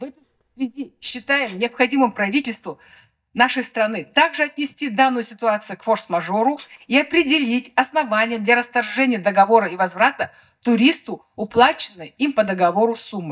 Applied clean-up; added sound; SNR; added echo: neural mask model DeepFilterNet 3.